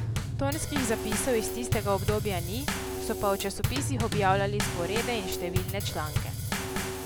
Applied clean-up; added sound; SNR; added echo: none; Bass drum / Snare drum / Drum kit; 0 dB; none.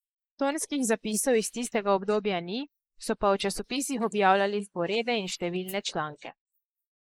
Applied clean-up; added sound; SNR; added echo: neural mask model Resemble Enhance denoiser.